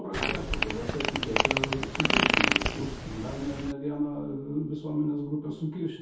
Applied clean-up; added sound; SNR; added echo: none; Fart; -4 dB; reverberation time 0.6 s.